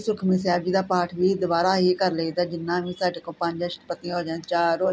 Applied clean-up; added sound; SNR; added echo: none; none; none; none.